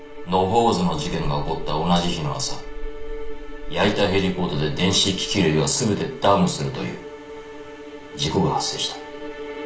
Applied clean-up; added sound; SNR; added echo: none; Rain; 10 dB; none.